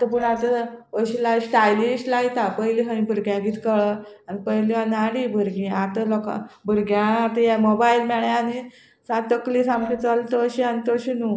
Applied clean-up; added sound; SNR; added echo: neural separator model SepFormer DNS4.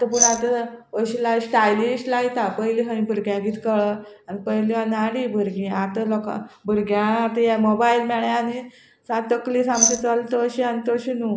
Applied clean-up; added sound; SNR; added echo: none; Glass; -1 dB; none.